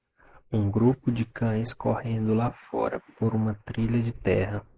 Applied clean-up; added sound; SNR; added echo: neural mask model Resemble Enhance denoiser.